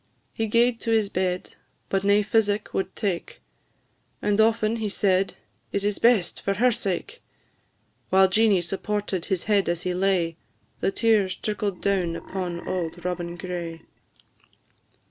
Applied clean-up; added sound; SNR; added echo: none; Burping, eructation; 16 dB; none.